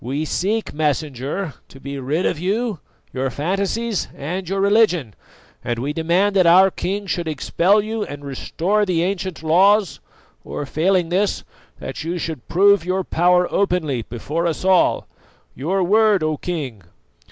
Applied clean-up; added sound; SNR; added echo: none; none; none; none.